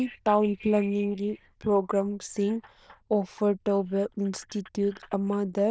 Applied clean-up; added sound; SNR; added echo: neural diffusion model UNIVERSE++.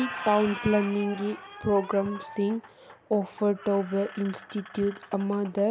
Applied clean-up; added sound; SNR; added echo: none; Squeak; 14 dB; none.